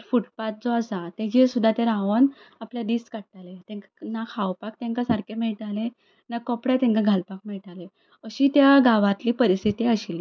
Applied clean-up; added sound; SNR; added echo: none; none; none; none.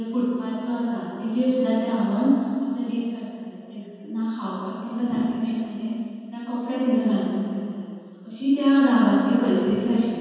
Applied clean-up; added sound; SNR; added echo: none; none; none; reverberation time 2.1 s.